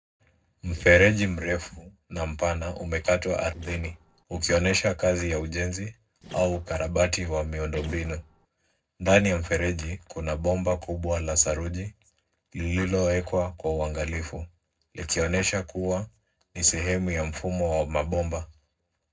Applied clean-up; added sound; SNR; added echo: neural separator model SepFormer DNS4.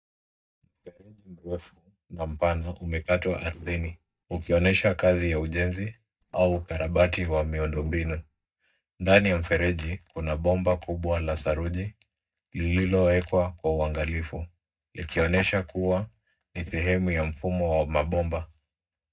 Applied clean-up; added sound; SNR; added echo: neural mask model DeepFilterNet 3.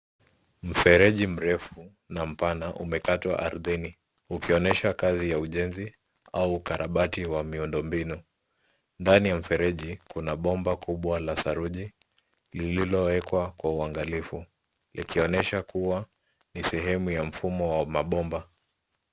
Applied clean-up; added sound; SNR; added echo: none; none; none; none.